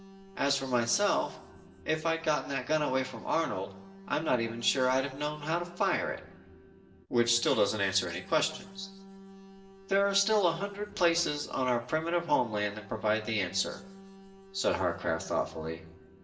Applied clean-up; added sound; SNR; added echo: none; Alarm; 20 dB; reverberation time 0.8 s.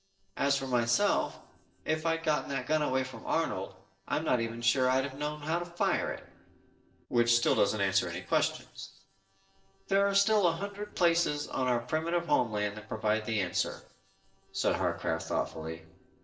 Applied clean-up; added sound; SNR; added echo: neural separator model SepFormer DNS4.